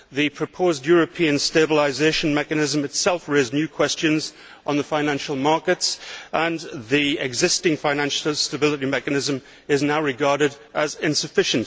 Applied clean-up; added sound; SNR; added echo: none; none; none; none.